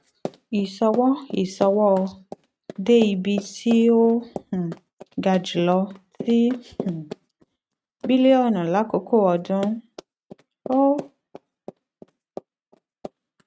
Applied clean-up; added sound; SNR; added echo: neural mask model RNNoise.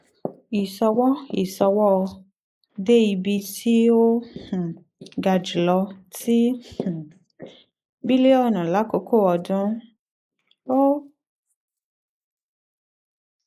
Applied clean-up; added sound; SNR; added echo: neural mask model Resemble Enhance denoiser.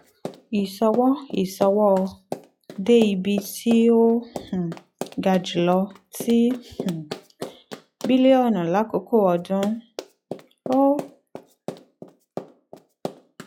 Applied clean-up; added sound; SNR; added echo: classical method log-MMSE.